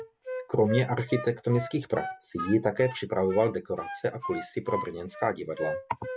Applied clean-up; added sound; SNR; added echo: none; Wind instrument, woodwind instrument; 10 dB; none.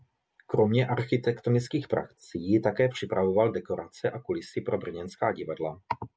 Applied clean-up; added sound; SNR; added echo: none; none; none; none.